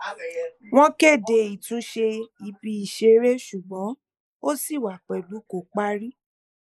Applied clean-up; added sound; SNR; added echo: neural mask model Resemble Enhance denoiser.